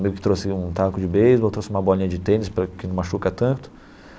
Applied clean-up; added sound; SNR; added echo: none; none; none; none.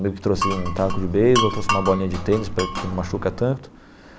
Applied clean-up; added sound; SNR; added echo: none; Glass; 3 dB; none.